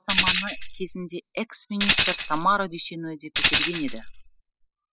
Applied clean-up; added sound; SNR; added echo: classical method spectral subtraction.